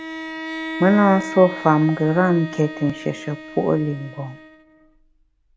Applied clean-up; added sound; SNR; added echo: none; Bowed string instrument; 12 dB; none.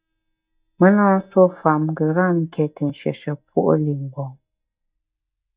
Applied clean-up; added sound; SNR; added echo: neural mask model DeepFilterNet 3.